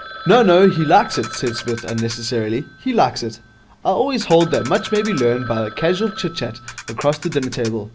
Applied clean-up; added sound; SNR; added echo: none; Ratchet, pawl + Telephone; 15 dB; none.